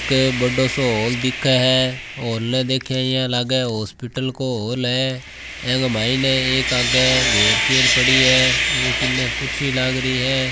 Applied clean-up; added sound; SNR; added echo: none; Sawing; 2 dB; none.